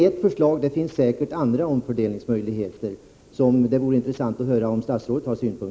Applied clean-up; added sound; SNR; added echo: none; none; none; none.